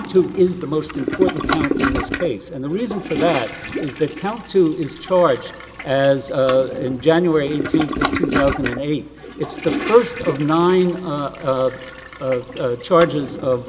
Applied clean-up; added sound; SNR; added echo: none; Toilet flush; 7 dB; none.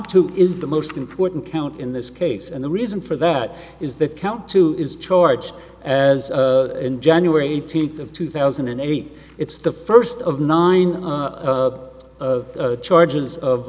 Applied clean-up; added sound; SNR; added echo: none; none; none; none.